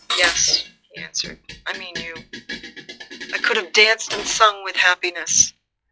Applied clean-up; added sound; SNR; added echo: classical method log-MMSE.